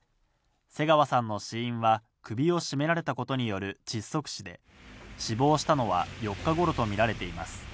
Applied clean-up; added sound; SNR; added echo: none; none; none; none.